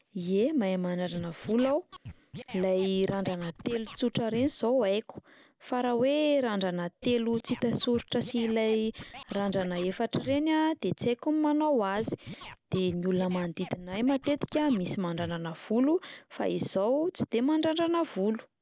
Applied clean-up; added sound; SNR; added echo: none; Scratching (performance technique); 17 dB; none.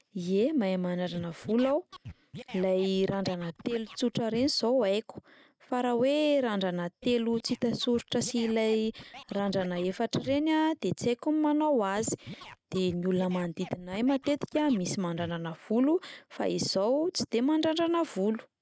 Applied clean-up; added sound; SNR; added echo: neural mask model RNNoise.